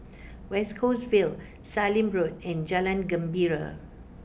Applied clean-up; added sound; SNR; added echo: none; none; none; none.